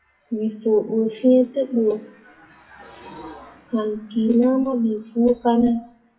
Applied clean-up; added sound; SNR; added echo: classical method WPE with log-MMSE.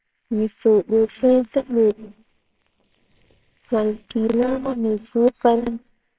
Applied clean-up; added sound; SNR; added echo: neural separator model SepFormer WHAMR!.